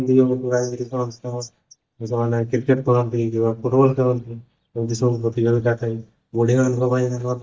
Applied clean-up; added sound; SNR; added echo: neural mask model DeepFilterNet 3.